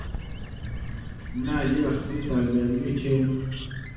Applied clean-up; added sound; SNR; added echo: none; Bird; 8 dB; reverberation time 1.1 s.